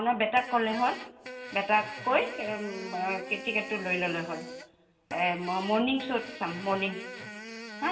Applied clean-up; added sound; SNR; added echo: none; Fart; 12 dB; reverberation time 0.7 s.